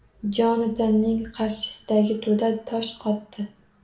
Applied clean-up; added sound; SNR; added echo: none; none; none; reverberation time 0.4 s.